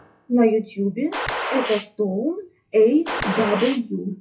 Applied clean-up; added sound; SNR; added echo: classical method WPE with log-MMSE.